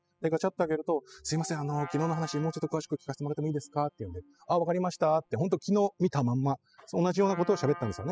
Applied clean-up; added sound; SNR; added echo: classical method spectral subtraction.